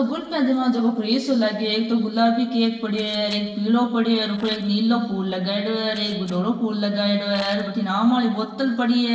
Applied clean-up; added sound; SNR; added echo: neural separator model SepFormer DNS4.